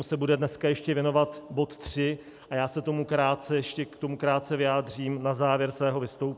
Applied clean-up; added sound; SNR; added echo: none; none; none; none.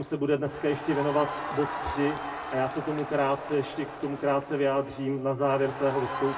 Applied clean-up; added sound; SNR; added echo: none; Crowd; 9 dB; reverberation time 1.9 s.